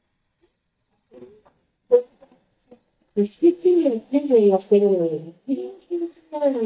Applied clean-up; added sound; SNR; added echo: neural mask model DeepFilterNet 3.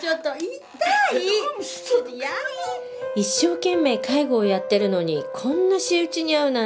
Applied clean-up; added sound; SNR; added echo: none; none; none; none.